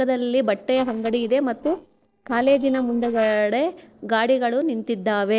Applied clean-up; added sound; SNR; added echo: neural separator model SepFormer DNS4.